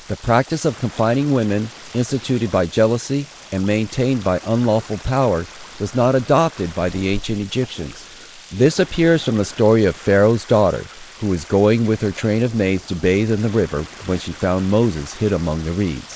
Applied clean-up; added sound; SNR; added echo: neural mask model Resemble Enhance denoiser.